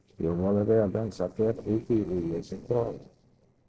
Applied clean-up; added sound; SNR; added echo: neural separator model SepFormer DNS4.